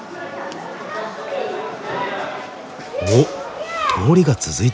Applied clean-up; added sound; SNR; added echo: none; none; none; none.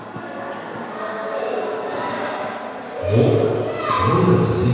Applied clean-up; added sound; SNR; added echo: none; Tambourine; 20 dB; reverberation time 1.9 s.